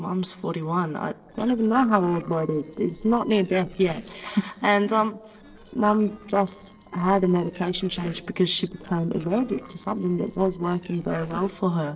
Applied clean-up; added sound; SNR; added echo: neural separator model SepFormer DNS4.